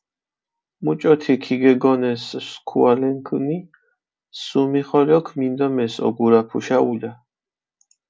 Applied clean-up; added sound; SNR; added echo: none; none; none; none.